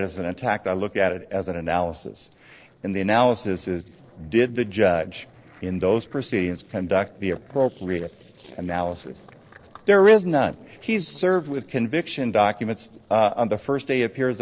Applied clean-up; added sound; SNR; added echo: neural separator model SepFormer DNS4.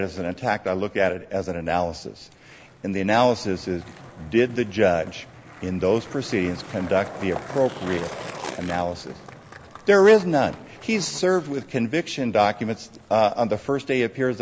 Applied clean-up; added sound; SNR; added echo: none; Skateboard; 17 dB; none.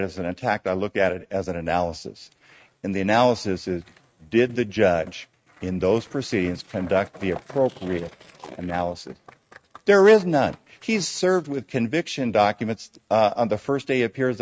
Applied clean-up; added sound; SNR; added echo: neural mask model RNNoise.